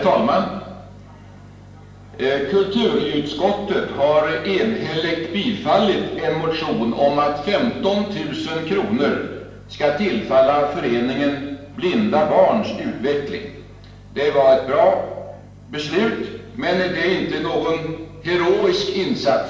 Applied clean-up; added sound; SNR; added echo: none; none; none; reverberation time 1.0 s.